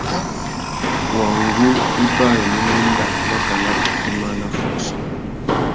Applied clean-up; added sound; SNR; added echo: none; Walk, footsteps + Domestic sounds, home sounds; -2 dB; none.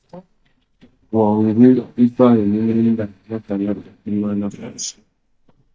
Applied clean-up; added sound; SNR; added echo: neural mask model DeepFilterNet 3.